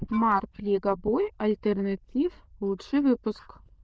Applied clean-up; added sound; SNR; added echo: neural diffusion model UNIVERSE++.